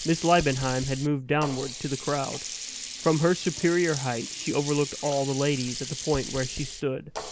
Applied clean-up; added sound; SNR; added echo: none; Sink (filling or washing); 9 dB; none.